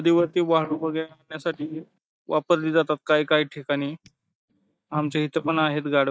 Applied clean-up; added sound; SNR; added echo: neural mask model DeepFilterNet 3.